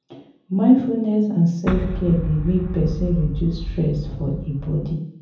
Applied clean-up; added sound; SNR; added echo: none; Boom; 6 dB; reverberation time 0.7 s.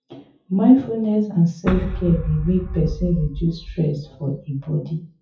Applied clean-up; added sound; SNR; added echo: classical method WPE with log-MMSE.